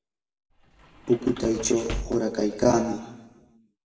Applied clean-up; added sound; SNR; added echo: none; Sliding door / Slam; 12 dB; reverberation time 1.0 s.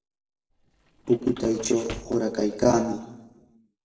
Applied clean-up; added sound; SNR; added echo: neural separator model SepFormer DNS4.